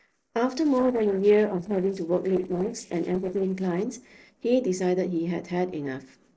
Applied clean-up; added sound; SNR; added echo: neural separator model SepFormer DNS4.